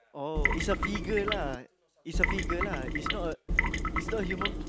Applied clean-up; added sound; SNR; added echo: none; Trickle, dribble / Water tap, faucet; -5 dB; none.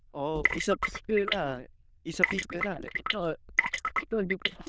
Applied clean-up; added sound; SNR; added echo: neural diffusion model UNIVERSE++.